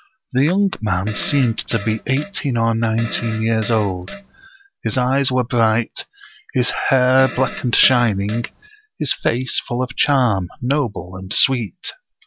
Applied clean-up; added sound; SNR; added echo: none; Fart; 14 dB; none.